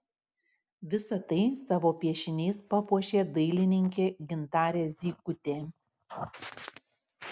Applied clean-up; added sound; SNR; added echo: none; none; none; none.